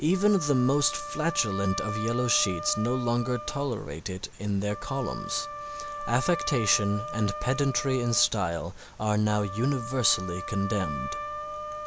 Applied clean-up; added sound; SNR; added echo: none; Wind instrument, woodwind instrument; 9 dB; none.